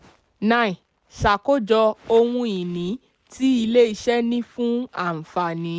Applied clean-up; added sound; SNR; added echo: none; none; none; none.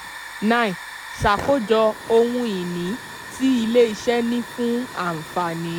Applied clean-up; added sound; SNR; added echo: none; Hiss / Fire; 14 dB; none.